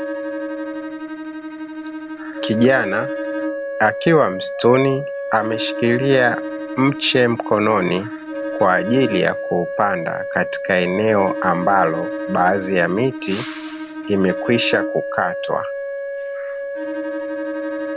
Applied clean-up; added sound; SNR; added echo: none; Wind instrument, woodwind instrument + Bowed string instrument; 6 dB; none.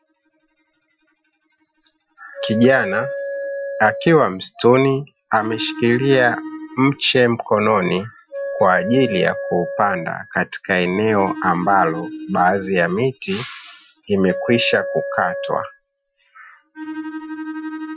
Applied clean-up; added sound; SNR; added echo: classical method Wiener filter.